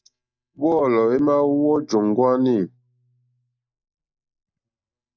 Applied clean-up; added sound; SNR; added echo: neural mask model DeepFilterNet 3.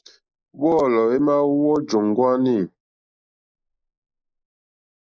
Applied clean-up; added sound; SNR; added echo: neural mask model Resemble Enhance denoiser.